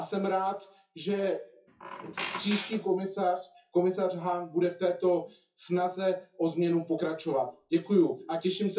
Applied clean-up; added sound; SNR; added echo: classical method WPE with log-MMSE.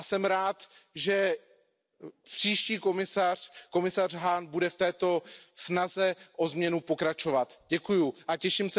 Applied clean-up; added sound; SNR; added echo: none; none; none; none.